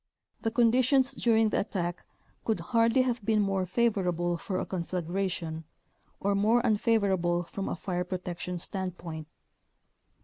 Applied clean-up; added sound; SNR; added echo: none; none; none; none.